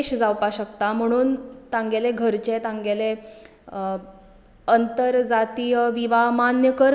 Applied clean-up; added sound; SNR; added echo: none; none; none; none.